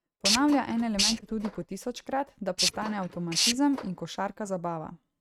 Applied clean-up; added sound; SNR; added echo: neural mask model RNNoise.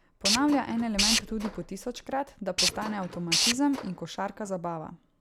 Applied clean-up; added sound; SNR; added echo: none; Tools; 0 dB; none.